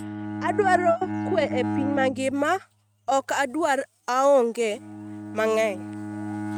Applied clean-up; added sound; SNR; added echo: neural mask model RNNoise.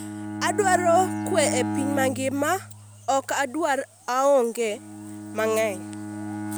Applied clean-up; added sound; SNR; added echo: none; Bowed string instrument; 8 dB; none.